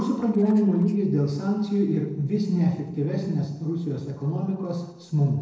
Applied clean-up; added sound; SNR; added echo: neural separator model SepFormer DNS4.